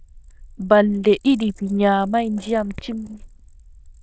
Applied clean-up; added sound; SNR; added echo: neural diffusion model UNIVERSE++.